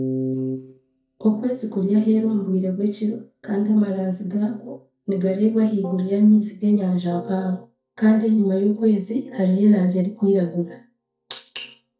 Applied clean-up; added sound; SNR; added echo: neural mask model DeepFilterNet 3.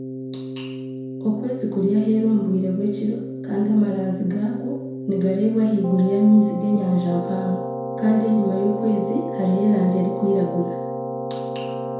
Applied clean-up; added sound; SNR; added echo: none; Keyboard (musical); 8 dB; reverberation time 0.7 s.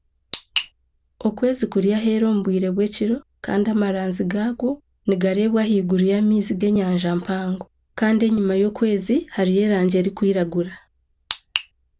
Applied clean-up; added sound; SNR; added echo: none; none; none; none.